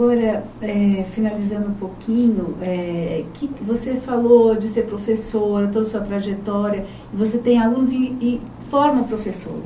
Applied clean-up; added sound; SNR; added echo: none; none; none; none.